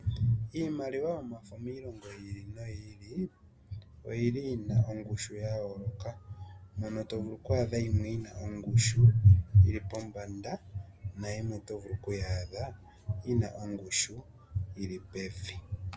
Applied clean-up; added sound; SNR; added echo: none; none; none; none.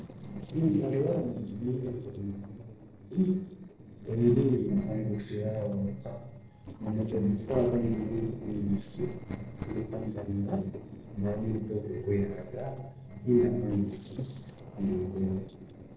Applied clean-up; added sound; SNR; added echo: neural separator model SepFormer DNS4.